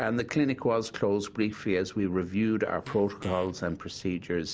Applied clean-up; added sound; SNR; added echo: none; Fart; 18 dB; none.